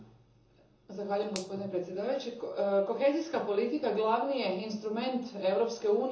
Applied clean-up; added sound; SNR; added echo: none; Finger snapping; 19 dB; reverberation time 0.6 s.